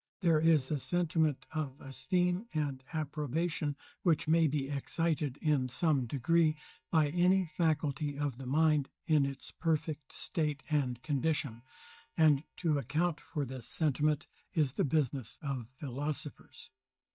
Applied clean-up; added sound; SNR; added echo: neural mask model DeepFilterNet 3.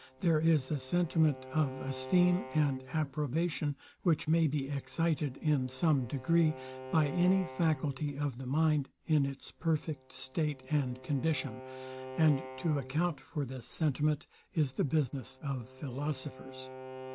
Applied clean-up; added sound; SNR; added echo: none; Bowed string instrument; 16 dB; none.